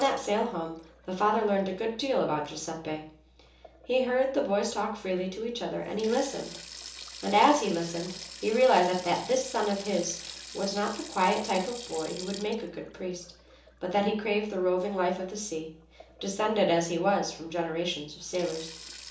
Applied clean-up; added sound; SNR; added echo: none; Sink (filling or washing); 18 dB; reverberation time 1.2 s.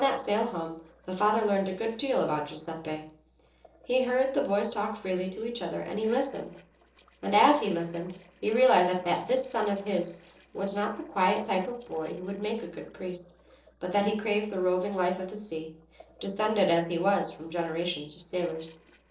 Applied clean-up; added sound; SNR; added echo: neural separator model SepFormer DNS4.